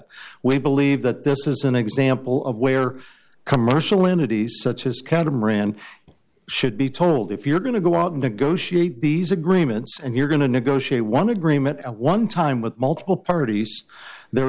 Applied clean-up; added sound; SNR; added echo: none; none; none; none.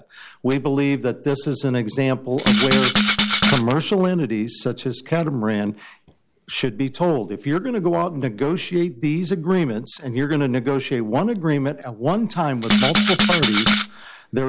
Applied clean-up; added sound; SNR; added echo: none; Rattle (instrument); -3 dB; none.